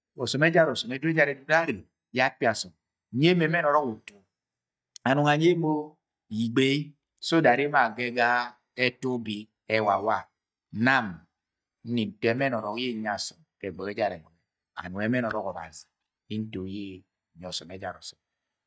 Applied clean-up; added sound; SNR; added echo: neural mask model DeepFilterNet 3.